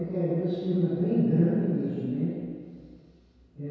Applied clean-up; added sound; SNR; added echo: none; none; none; reverberation time 2.0 s.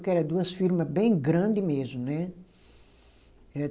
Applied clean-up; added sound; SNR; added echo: none; none; none; none.